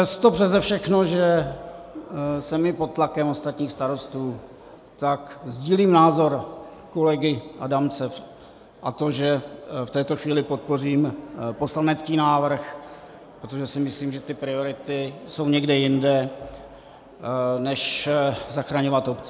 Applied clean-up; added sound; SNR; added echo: none; none; none; none.